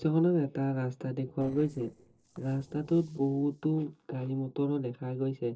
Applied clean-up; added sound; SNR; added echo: neural separator model SepFormer DNS4.